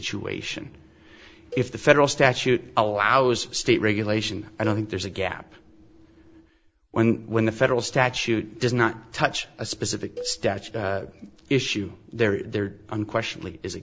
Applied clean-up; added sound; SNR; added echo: none; Cowbell; 18 dB; none.